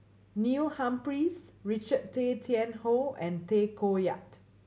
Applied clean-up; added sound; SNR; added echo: none; none; none; none.